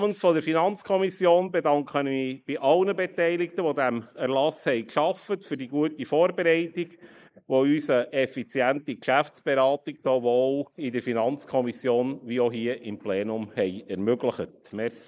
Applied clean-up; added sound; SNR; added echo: neural mask model Resemble Enhance denoiser.